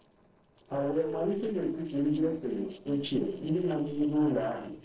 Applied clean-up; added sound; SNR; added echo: neural separator model SepFormer DNS4.